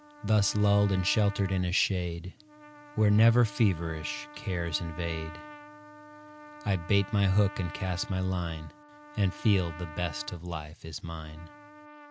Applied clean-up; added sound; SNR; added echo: none; Trumpet; 18 dB; none.